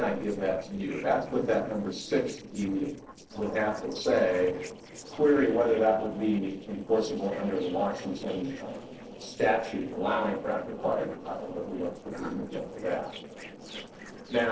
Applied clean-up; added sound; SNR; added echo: neural separator model SepFormer DNS4.